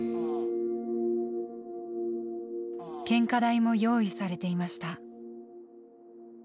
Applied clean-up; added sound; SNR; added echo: none; Fart; 18 dB; none.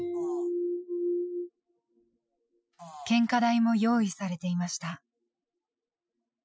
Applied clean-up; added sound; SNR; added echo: classical method Wiener filter.